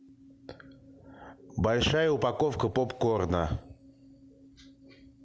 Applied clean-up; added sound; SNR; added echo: none; none; none; none.